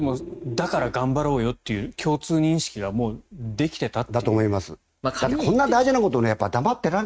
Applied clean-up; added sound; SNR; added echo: neural mask model RNNoise.